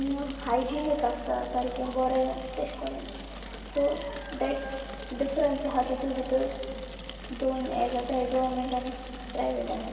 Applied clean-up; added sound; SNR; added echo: none; Mechanisms / Bicycle; 10 dB; reverberation time 2.3 s.